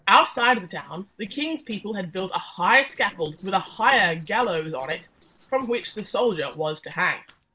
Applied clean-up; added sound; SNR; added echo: neural separator model SepFormer DNS4.